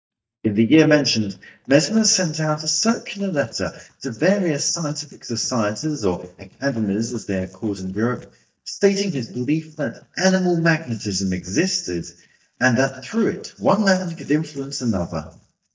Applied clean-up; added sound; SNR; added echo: neural mask model DeepFilterNet 3.